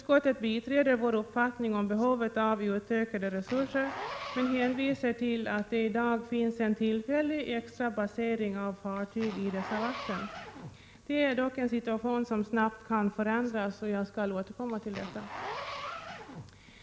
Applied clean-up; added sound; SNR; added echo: none; Zipper (clothing); 15 dB; none.